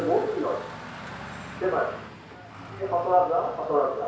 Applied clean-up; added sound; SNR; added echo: none; Traffic noise, roadway noise; 13 dB; reverberation time 0.6 s.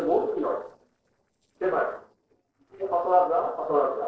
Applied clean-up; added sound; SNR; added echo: neural separator model SepFormer DNS4.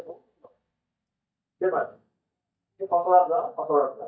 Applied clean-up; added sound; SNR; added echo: neural mask model DeepFilterNet 3.